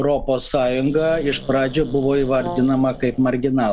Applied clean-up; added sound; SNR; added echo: none; Growling + Brass instrument; 14 dB; none.